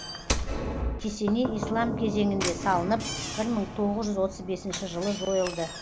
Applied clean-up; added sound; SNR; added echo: none; Knock / Slam; 4 dB; none.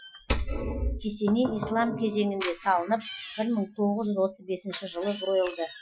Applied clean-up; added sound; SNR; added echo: classical method Wiener filter.